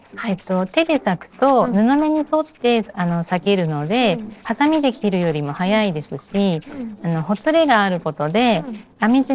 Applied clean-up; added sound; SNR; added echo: neural separator model SepFormer DNS4.